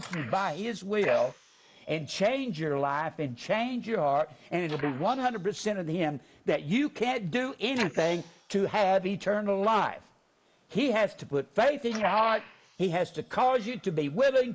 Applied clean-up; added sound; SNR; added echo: neural mask model Resemble Enhance denoiser.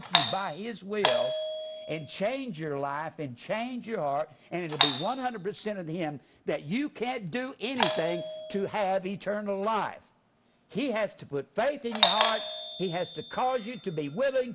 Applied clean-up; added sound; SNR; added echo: none; Doorbell; -1 dB; none.